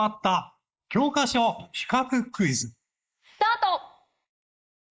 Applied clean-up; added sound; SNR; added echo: neural mask model Resemble Enhance denoiser.